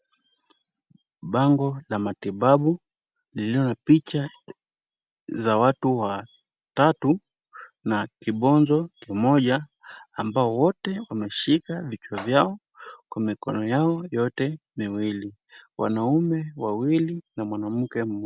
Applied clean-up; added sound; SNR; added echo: none; none; none; none.